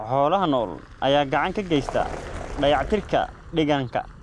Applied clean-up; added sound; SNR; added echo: none; Vehicle; 13 dB; none.